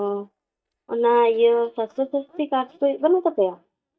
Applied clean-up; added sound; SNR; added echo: neural mask model DeepFilterNet 3.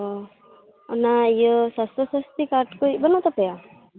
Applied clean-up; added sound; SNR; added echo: none; none; none; none.